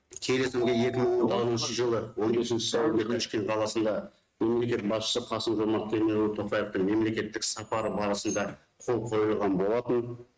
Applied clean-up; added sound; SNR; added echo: neural mask model RNNoise.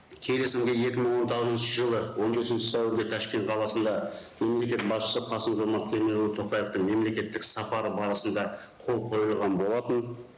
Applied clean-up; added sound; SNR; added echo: none; none; none; none.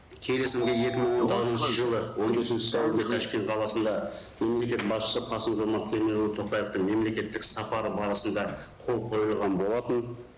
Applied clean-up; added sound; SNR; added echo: none; Sliding door / Train; 10 dB; none.